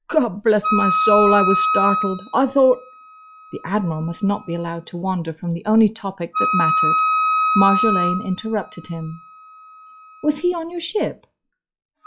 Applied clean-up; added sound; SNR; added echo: classical method log-MMSE.